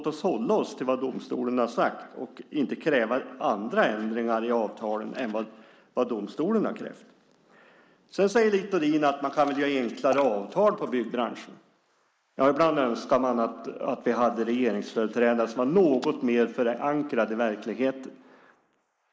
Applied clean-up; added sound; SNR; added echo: neural mask model Resemble Enhance denoiser.